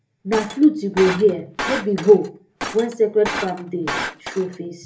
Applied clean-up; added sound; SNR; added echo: none; Shatter; 10 dB; reverberation time 0.3 s.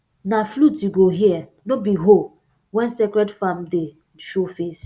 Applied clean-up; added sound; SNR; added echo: none; none; none; none.